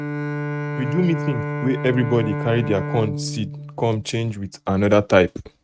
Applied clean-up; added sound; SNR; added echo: neural mask model RNNoise.